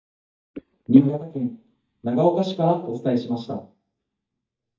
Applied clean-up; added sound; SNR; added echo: neural mask model DeepFilterNet 3.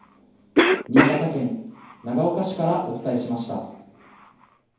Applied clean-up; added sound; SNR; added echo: none; Cough; 1 dB; reverberation time 0.9 s.